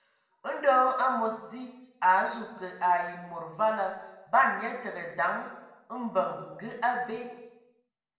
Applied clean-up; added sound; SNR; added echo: none; none; none; reverberation time 1.0 s.